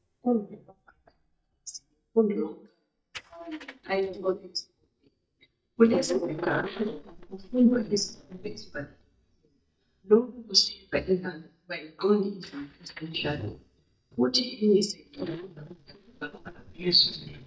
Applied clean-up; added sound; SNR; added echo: neural mask model DeepFilterNet 3.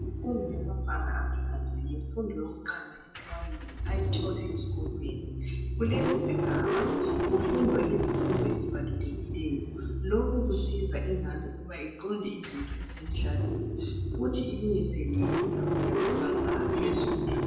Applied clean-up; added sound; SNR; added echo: none; Engine starting / Car; -4 dB; reverberation time 0.9 s.